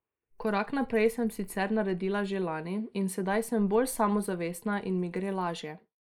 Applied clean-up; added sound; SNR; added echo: neural mask model Resemble Enhance denoiser.